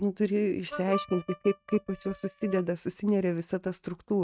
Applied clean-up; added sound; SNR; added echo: neural mask model RNNoise.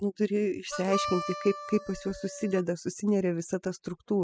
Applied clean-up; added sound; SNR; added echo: classical method spectral subtraction.